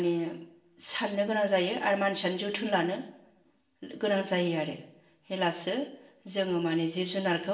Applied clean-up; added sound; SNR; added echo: none; none; none; reverberation time 0.7 s.